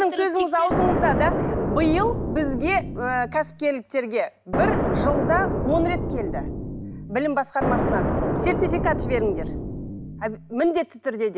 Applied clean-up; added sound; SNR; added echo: none; Explosion; 1 dB; none.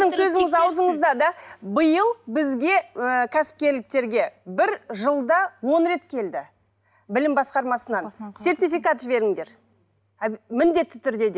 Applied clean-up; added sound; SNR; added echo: none; none; none; none.